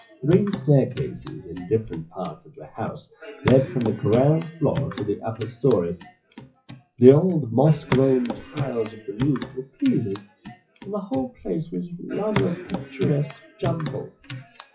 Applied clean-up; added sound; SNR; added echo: classical method WPE with log-MMSE.